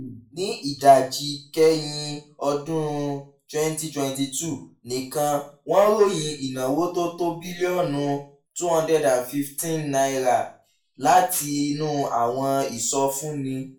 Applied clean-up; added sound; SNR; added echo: none; none; none; reverberation time 0.3 s.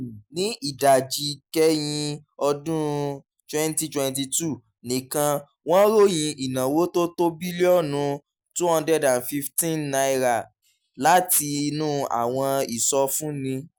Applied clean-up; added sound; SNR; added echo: none; none; none; none.